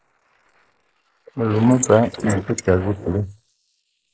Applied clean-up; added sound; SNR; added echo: neural mask model Resemble Enhance denoiser.